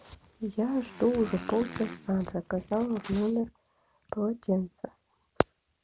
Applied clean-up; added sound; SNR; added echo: none; Motorcycle; 15 dB; none.